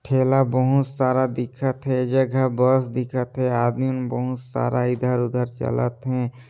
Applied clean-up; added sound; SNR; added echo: none; none; none; none.